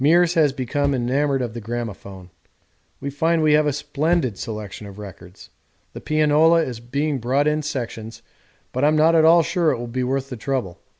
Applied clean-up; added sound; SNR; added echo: none; Bass drum; 16 dB; none.